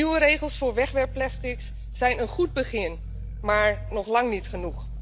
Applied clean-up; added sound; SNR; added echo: none; Growling; 9 dB; none.